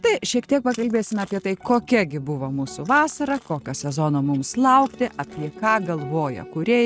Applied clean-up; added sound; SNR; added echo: neural mask model RNNoise.